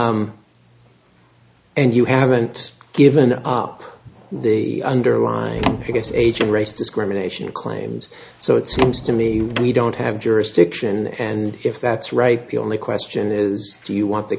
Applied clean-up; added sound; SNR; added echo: none; Door; 7 dB; none.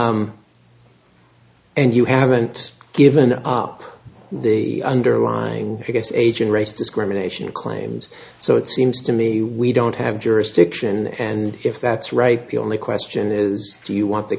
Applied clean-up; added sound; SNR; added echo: none; none; none; none.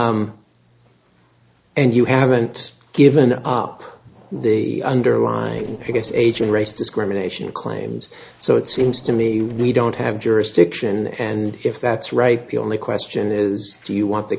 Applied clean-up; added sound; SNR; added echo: neural separator model SepFormer DNS4.